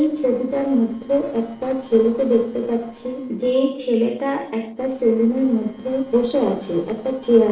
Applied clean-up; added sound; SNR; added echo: neural separator model SepFormer DNS4.